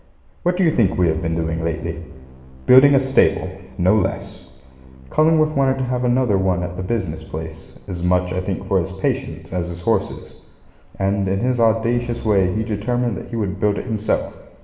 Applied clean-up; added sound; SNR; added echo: none; Keyboard (musical); 18 dB; reverberation time 1.0 s.